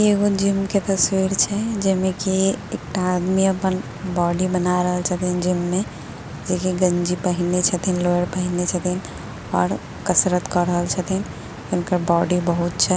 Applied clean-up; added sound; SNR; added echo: none; Stream; 12 dB; none.